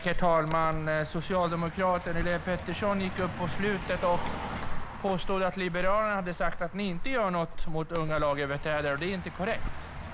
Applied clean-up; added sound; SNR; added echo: none; Car passing by; 4 dB; none.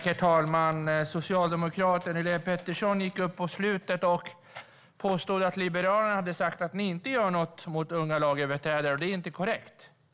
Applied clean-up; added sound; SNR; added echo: none; none; none; none.